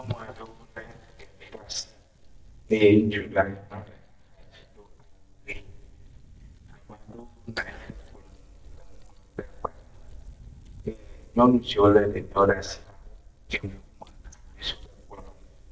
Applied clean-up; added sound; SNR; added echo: neural mask model DeepFilterNet 3.